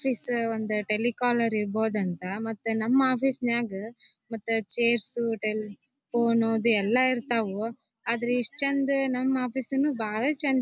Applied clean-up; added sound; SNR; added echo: none; none; none; none.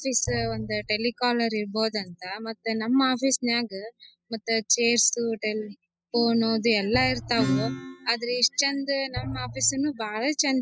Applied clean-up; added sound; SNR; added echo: classical method spectral subtraction.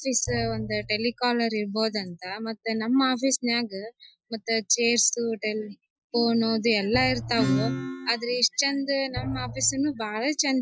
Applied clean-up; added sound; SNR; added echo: classical method Wiener filter.